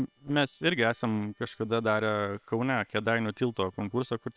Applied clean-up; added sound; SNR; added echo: neural separator model SepFormer WHAM!.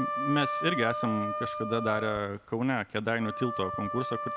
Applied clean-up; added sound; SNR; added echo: none; Wind instrument, woodwind instrument; 4 dB; none.